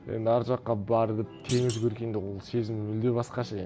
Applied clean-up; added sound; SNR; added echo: none; Thump, thud; 15 dB; none.